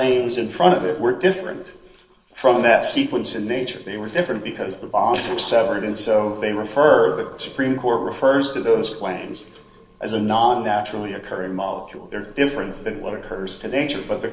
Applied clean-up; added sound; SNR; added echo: neural separator model SepFormer DNS4.